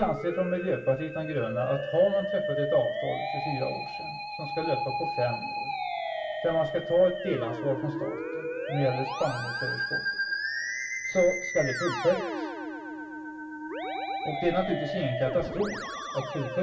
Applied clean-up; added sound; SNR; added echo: none; Musical instrument; 3 dB; reverberation time 0.3 s.